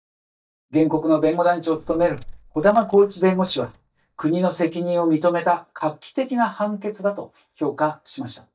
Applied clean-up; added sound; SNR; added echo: neural mask model DeepFilterNet 3.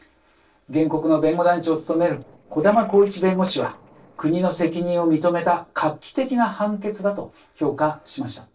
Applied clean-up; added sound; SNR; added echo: neural separator model SepFormer DNS4.